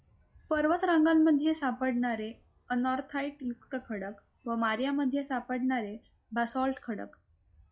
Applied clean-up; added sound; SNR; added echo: classical method log-MMSE.